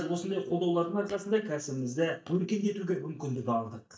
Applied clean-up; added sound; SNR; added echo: neural mask model DeepFilterNet 3.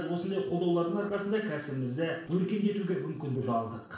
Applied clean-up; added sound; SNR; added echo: neural separator model SepFormer DNS4.